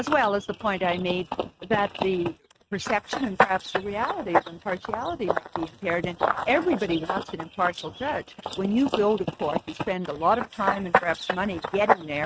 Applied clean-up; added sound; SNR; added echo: neural mask model RNNoise.